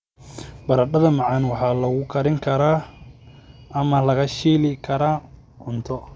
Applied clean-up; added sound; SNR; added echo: none; none; none; none.